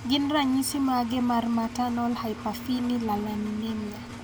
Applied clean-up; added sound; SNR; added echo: none; Engine; 12 dB; none.